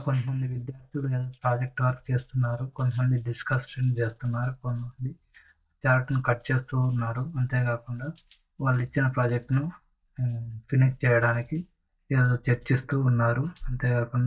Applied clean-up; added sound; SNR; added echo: neural mask model DeepFilterNet 3.